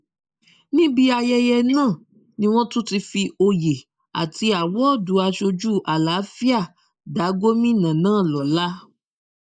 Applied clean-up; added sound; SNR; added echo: neural mask model Resemble Enhance denoiser.